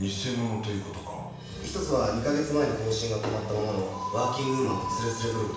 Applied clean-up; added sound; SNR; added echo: none; Piano; 13 dB; reverberation time 0.7 s.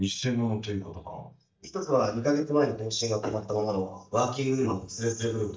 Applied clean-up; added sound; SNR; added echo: neural mask model DeepFilterNet 3.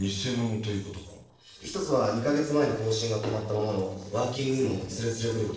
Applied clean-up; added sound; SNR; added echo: neural separator model SepFormer DNS4.